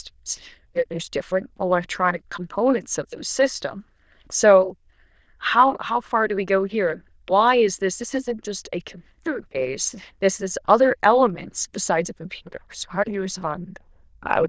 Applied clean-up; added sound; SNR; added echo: neural diffusion model UNIVERSE++.